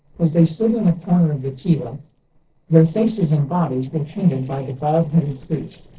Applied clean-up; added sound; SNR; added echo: neural separator model SepFormer DNS4.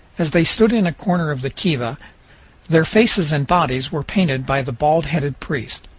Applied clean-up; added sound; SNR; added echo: none; none; none; none.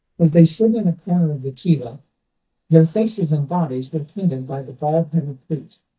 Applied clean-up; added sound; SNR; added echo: neural mask model DeepFilterNet 3.